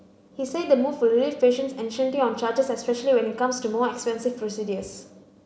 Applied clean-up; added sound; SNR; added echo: none; none; none; none.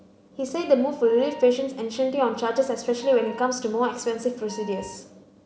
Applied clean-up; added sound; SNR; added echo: none; Wind instrument, woodwind instrument; 19 dB; none.